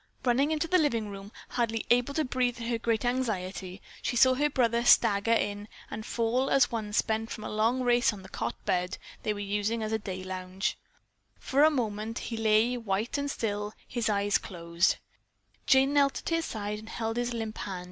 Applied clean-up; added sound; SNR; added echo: none; none; none; none.